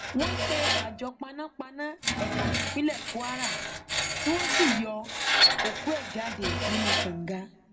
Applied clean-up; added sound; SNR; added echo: none; Screech; -4 dB; reverberation time 1.2 s.